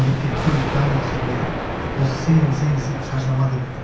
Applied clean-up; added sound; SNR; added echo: none; Thunder; 5 dB; reverberation time 0.6 s.